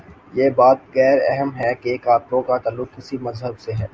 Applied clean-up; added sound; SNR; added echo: none; none; none; none.